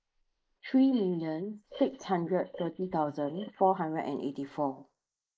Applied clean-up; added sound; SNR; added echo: neural mask model Resemble Enhance denoiser.